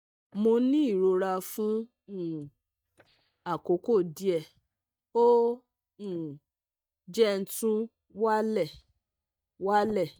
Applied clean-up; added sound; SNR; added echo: neural mask model DeepFilterNet 3.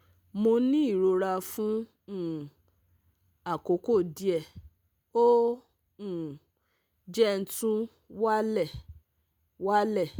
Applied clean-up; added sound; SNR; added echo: none; none; none; none.